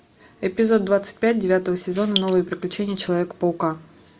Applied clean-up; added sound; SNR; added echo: none; Drip; 6 dB; none.